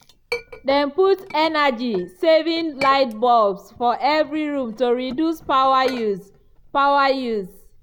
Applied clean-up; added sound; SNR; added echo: none; Chink, clink; 19 dB; none.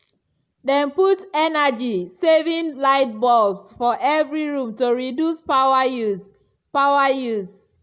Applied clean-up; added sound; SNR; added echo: none; none; none; none.